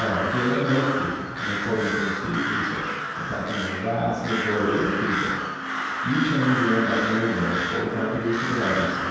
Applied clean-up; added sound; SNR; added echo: none; Crow; 2 dB; reverberation time 1.2 s.